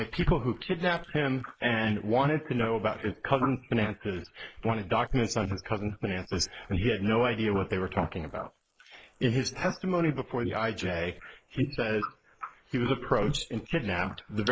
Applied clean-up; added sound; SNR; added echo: neural mask model Resemble Enhance denoiser.